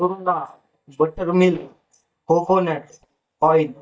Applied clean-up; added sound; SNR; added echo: neural mask model DeepFilterNet 3.